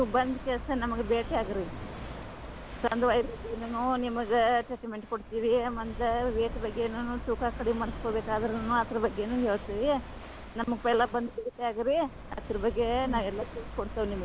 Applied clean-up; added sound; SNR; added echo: none; Walk, footsteps / Waves, surf / Wind; 10 dB; none.